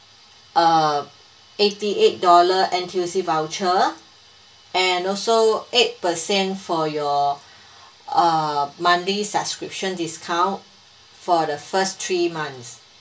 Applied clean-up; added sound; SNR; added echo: none; none; none; reverberation time 0.2 s.